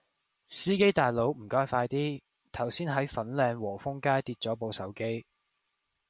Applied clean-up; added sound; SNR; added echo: none; none; none; none.